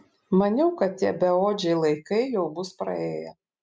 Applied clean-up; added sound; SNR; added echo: none; none; none; none.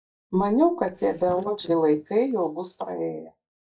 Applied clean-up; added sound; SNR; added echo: neural mask model DeepFilterNet 3.